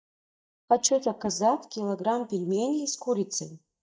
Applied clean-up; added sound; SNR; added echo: neural mask model DeepFilterNet 3.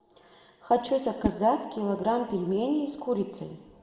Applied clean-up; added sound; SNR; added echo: none; Whoosh, swoosh, swish; 11 dB; reverberation time 1.3 s.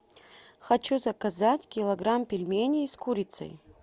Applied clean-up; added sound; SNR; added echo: none; none; none; none.